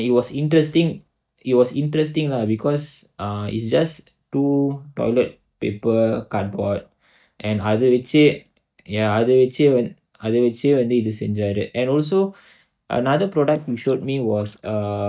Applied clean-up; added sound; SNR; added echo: neural mask model DeepFilterNet 3.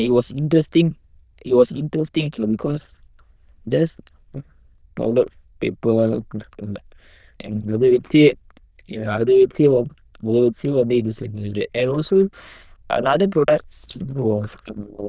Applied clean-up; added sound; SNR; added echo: neural diffusion model UNIVERSE++.